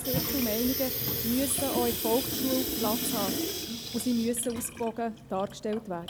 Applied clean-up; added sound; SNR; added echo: none; Sink (filling or washing) / Water tap, faucet; 2 dB; none.